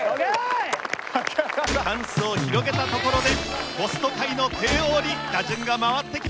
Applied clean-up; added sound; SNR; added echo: none; Gunshot, gunfire; 10 dB; none.